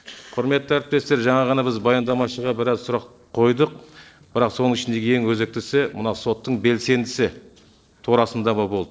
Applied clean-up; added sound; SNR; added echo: neural separator model SepFormer DNS4.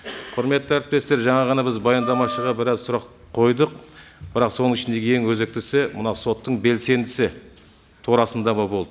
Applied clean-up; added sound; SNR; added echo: none; Wind instrument, woodwind instrument; 11 dB; none.